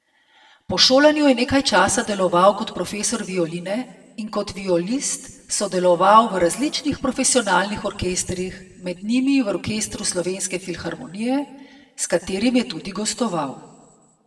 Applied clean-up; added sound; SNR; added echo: none; none; none; reverberation time 1.0 s.